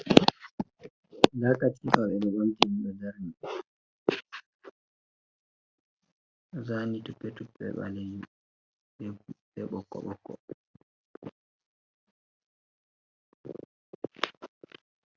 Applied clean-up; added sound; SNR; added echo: none; none; none; none.